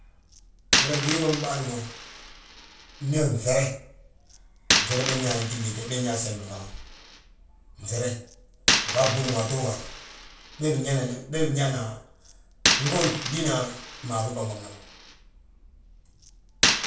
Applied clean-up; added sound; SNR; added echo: none; Coin (dropping); 1 dB; reverberation time 0.3 s.